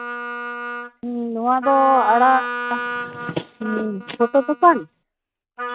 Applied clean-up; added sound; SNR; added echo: neural mask model RNNoise.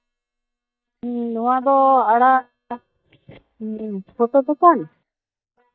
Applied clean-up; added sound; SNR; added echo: neural mask model DeepFilterNet 3.